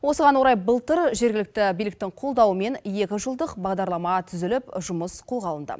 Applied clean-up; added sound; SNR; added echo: none; none; none; none.